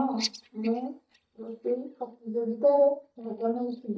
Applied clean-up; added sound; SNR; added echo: neural mask model DeepFilterNet 3.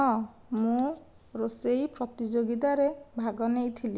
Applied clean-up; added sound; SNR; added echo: none; none; none; none.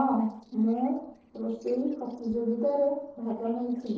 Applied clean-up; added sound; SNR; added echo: neural separator model SepFormer DNS4.